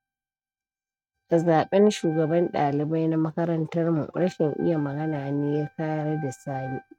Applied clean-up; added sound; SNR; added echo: neural mask model RNNoise.